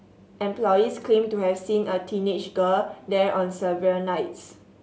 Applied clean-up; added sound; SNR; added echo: none; none; none; none.